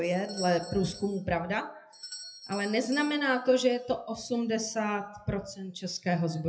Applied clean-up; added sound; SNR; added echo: classical method WPE with log-MMSE.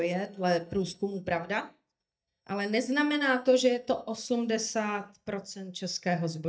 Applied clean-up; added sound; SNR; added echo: neural mask model DeepFilterNet 3.